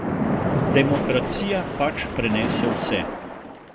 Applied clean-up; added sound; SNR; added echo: none; Splash, splatter; 0 dB; reverberation time 1.1 s.